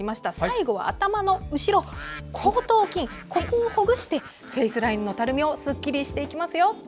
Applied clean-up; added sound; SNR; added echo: none; Bird; 20 dB; none.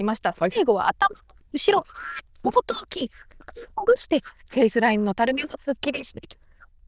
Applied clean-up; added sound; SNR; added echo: neural diffusion model UNIVERSE++.